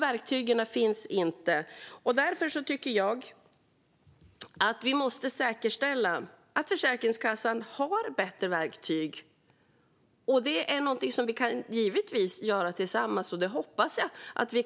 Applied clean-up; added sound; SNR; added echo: none; none; none; none.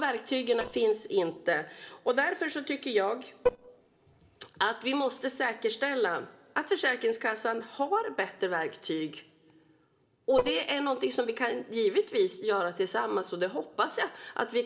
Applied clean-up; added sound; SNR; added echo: neural separator model SepFormer DNS4.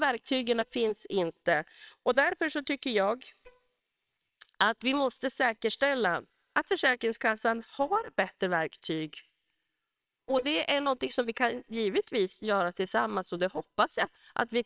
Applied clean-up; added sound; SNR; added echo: neural separator model SepFormer WHAMR!.